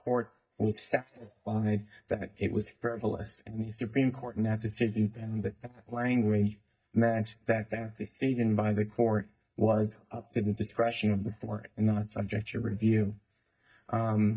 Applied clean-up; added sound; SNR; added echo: neural mask model DeepFilterNet 3.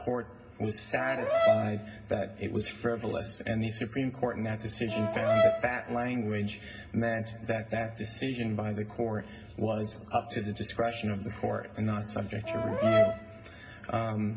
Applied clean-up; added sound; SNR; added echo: none; Brass instrument; -3 dB; reverberation time 0.4 s.